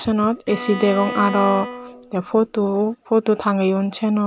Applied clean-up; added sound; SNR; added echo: none; Bowed string instrument; 11 dB; none.